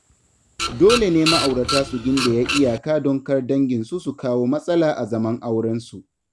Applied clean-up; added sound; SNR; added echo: none; Printer; 4 dB; none.